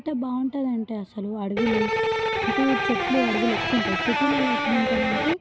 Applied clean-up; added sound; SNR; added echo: none; Electric guitar; -2 dB; none.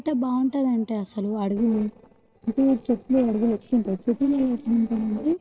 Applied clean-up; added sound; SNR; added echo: neural separator model SepFormer DNS4.